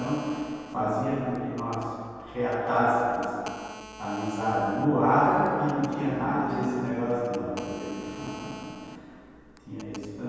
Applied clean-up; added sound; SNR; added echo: none; Telephone; 18 dB; reverberation time 2.1 s.